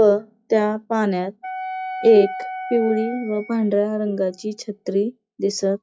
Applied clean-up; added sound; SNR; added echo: classical method log-MMSE.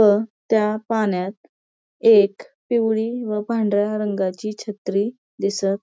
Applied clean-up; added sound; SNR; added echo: none; none; none; none.